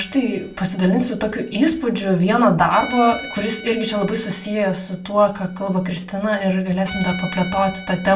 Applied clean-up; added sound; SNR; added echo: none; Bowed string instrument; 17 dB; reverberation time 0.3 s.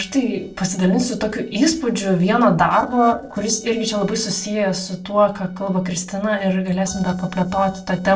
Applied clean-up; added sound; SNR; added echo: neural separator model SepFormer DNS4.